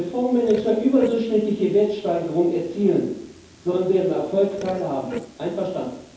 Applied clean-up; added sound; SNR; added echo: none; Burping, eructation; 18 dB; reverberation time 0.9 s.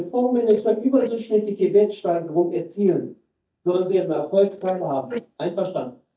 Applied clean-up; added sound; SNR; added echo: neural mask model DeepFilterNet 3.